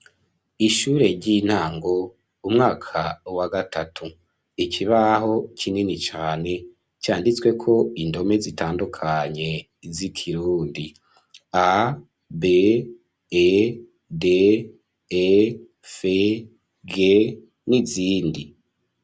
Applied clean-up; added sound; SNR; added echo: none; none; none; none.